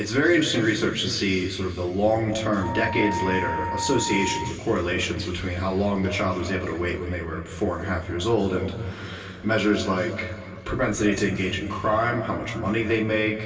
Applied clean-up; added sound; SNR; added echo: none; Wind instrument, woodwind instrument; 8 dB; reverberation time 2.5 s.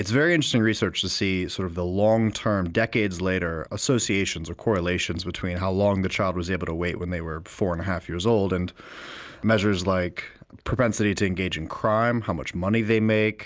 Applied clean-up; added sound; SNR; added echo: none; none; none; none.